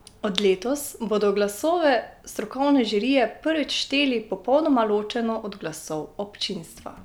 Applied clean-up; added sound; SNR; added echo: none; none; none; none.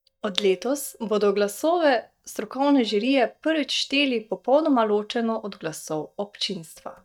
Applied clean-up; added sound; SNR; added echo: neural mask model DeepFilterNet 3.